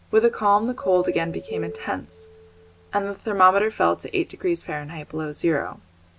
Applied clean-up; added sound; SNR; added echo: none; Doorbell; 9 dB; none.